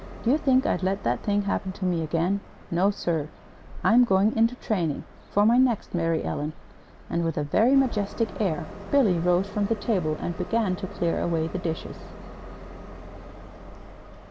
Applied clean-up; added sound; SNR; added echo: none; Train; 14 dB; none.